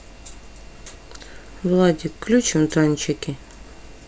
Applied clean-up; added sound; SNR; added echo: none; none; none; none.